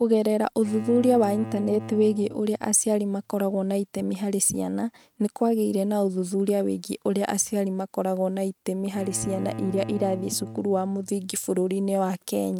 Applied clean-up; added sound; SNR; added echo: neural mask model RNNoise.